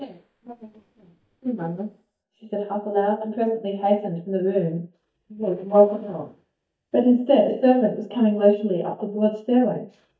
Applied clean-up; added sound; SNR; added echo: neural mask model DeepFilterNet 3.